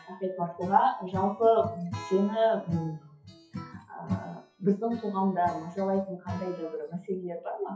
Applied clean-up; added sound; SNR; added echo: classical method WPE with log-MMSE.